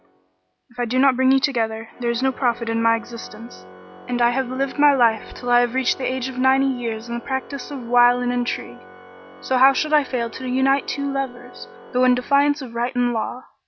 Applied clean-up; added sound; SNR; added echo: none; Organ; 20 dB; none.